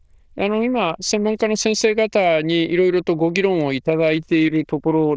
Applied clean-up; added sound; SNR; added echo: neural diffusion model UNIVERSE++.